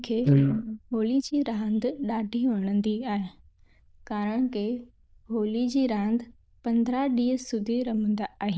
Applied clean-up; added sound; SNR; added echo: neural diffusion model UNIVERSE++.